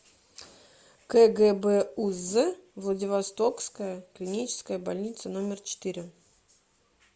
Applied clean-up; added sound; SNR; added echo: none; none; none; none.